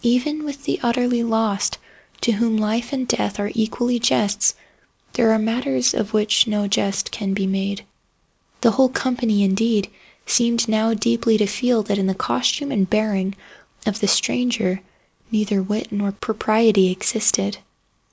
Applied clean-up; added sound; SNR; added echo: none; none; none; none.